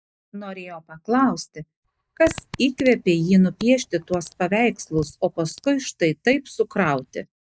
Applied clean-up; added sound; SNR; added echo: neural mask model DeepFilterNet 3.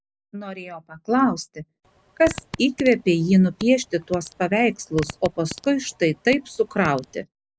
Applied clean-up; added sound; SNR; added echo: none; Fart; 17 dB; none.